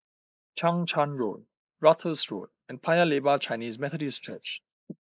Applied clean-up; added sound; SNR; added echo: neural mask model Resemble Enhance denoiser.